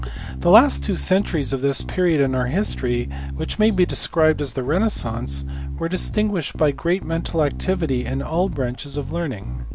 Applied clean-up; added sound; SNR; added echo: none; Bass guitar; 8 dB; none.